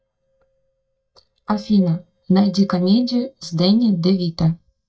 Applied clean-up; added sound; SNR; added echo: neural mask model DeepFilterNet 3.